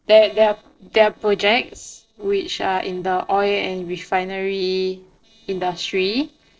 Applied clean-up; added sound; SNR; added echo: neural separator model SepFormer DNS4.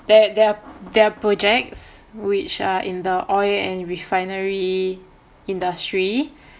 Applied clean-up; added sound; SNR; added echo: none; none; none; none.